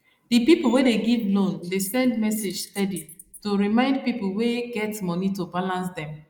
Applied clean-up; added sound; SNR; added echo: neural mask model Resemble Enhance denoiser.